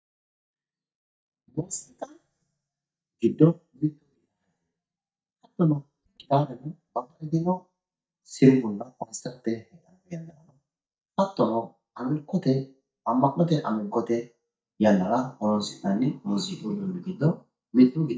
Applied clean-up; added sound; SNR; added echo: neural mask model DeepFilterNet 3.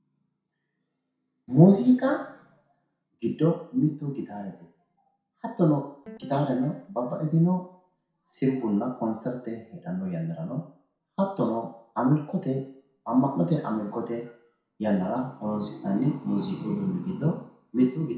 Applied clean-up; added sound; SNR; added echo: none; Guitar; 19 dB; reverberation time 0.6 s.